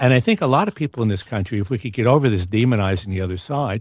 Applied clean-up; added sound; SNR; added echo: neural separator model SepFormer DNS4.